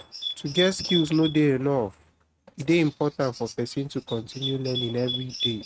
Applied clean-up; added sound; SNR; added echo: neural mask model RNNoise.